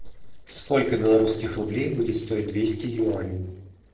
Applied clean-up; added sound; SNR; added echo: neural separator model SepFormer DNS4.